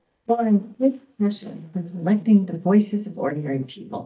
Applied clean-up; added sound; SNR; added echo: neural mask model DeepFilterNet 3.